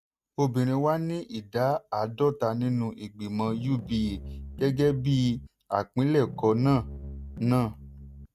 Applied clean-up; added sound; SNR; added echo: neural mask model RNNoise.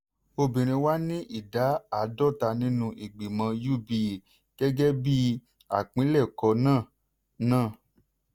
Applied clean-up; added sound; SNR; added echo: none; none; none; none.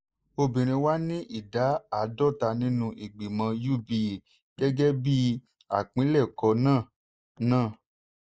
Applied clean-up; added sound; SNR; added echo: neural mask model Resemble Enhance denoiser.